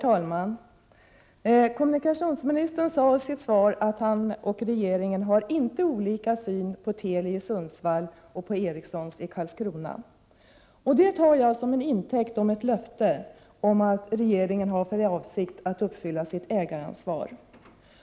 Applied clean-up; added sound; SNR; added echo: none; none; none; none.